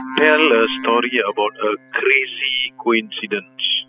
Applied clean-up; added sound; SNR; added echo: classical method spectral subtraction.